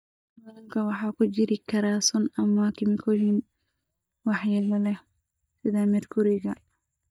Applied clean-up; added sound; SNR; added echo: neural mask model DeepFilterNet 3.